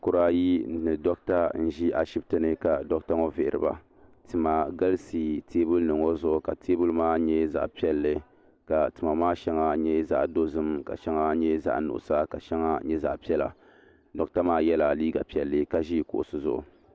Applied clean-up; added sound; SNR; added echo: none; none; none; none.